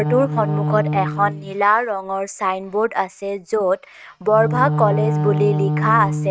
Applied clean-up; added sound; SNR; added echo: neural mask model RNNoise.